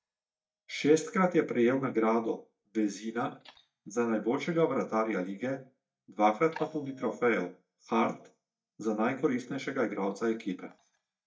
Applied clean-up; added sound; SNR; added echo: neural mask model DeepFilterNet 3.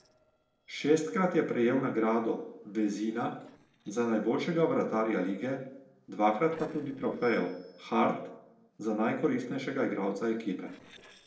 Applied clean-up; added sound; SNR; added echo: neural separator model SepFormer DNS4.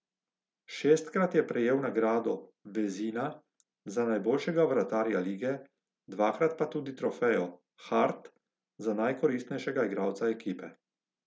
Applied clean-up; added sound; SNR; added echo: none; none; none; none.